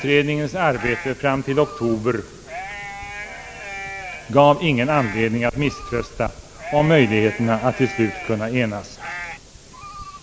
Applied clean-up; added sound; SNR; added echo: none; Livestock, farm animals, working animals; 14 dB; none.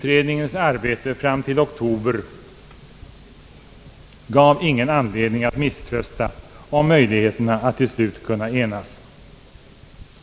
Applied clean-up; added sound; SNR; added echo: none; none; none; none.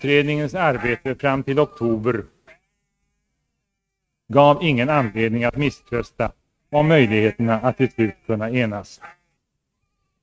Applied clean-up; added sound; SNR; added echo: neural mask model RNNoise.